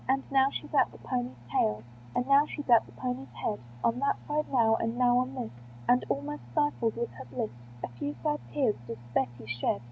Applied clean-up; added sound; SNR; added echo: none; Engine; 17 dB; none.